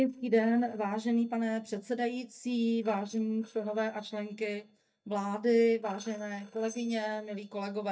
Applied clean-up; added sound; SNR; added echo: neural mask model DeepFilterNet 3.